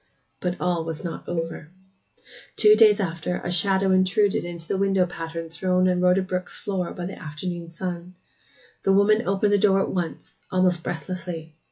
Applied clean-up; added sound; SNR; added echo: classical method log-MMSE.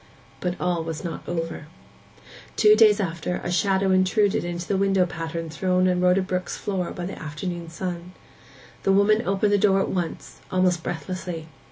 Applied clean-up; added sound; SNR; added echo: none; Cowbell; 12 dB; none.